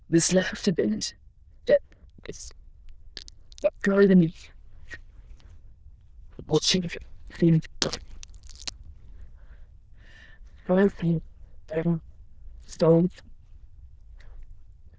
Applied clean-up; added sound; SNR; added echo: neural diffusion model UNIVERSE++.